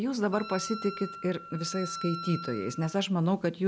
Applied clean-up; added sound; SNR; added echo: none; Wind instrument, woodwind instrument; 12 dB; none.